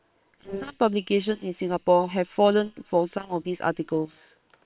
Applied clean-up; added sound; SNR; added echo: neural separator model SepFormer WHAM!.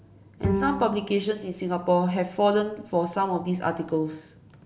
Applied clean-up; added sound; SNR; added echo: none; Bowed string instrument; 8 dB; none.